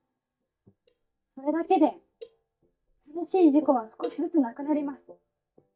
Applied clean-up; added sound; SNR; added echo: neural mask model DeepFilterNet 3.